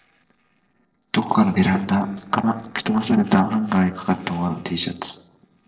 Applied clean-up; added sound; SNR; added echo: neural separator model SepFormer DNS4.